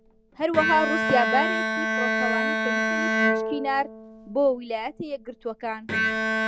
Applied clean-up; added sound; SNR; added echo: none; Bowed string instrument; -1 dB; none.